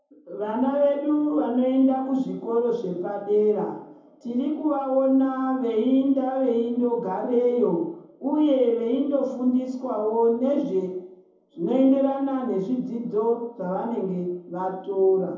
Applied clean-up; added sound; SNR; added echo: none; none; none; reverberation time 0.7 s.